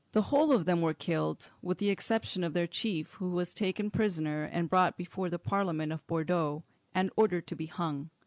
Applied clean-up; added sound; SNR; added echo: none; none; none; none.